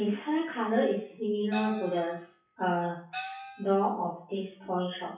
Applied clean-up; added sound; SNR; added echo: classical method WPE with log-MMSE.